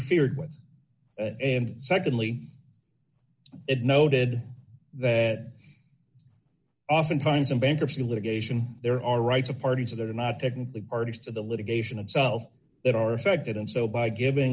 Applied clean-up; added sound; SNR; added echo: none; none; none; none.